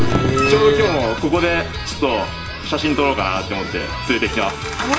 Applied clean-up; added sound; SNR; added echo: none; Fireworks; 9 dB; reverberation time 0.4 s.